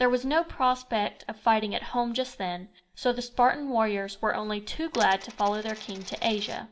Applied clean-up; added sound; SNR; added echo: none; Coin (dropping); 17 dB; reverberation time 0.3 s.